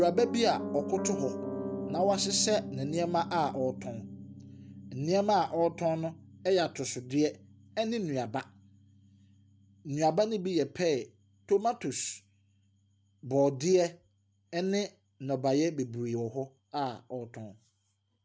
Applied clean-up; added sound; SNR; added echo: none; Piano; 12 dB; none.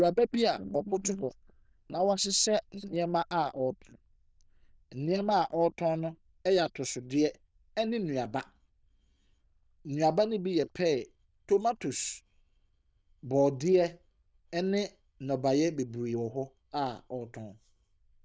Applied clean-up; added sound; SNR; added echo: neural diffusion model UNIVERSE++.